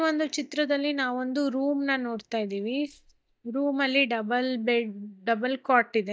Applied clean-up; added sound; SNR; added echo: neural mask model DeepFilterNet 3.